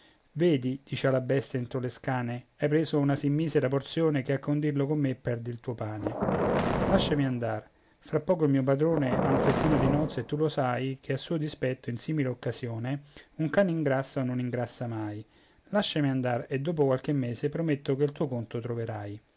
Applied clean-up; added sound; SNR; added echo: none; Boom; 1 dB; none.